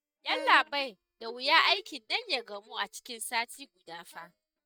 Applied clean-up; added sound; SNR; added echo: neural mask model DeepFilterNet 3.